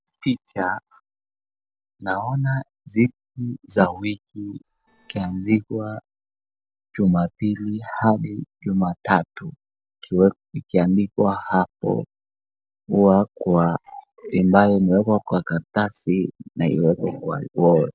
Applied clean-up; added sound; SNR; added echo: neural separator model SepFormer DNS4.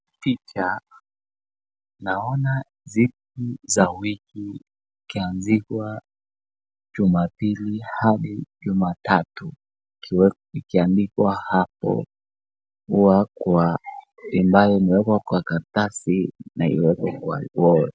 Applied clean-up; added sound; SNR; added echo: none; none; none; none.